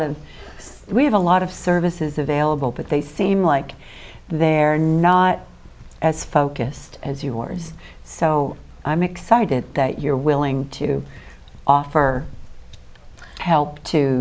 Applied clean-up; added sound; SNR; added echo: none; none; none; none.